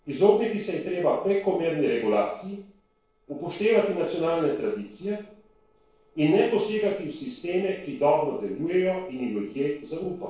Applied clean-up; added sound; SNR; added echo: neural separator model SepFormer DNS4.